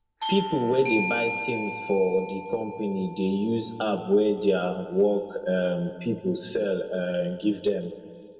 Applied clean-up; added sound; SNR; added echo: none; Bell / Doorbell; 11 dB; reverberation time 1.6 s.